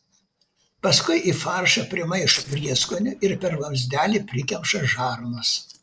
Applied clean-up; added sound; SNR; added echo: neural separator model SepFormer DNS4.